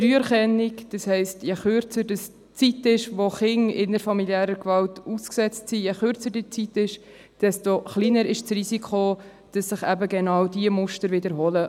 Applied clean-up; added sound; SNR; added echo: none; Cowbell; 16 dB; none.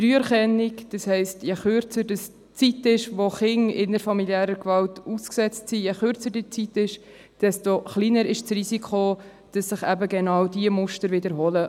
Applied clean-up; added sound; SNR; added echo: none; none; none; none.